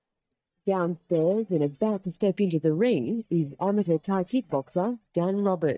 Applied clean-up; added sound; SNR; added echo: neural mask model DeepFilterNet 3.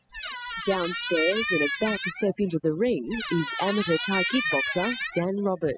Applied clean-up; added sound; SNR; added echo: classical method spectral subtraction.